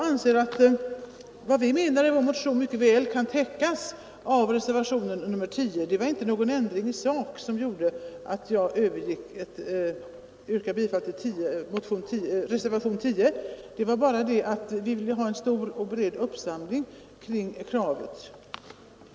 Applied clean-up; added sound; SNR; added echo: none; none; none; none.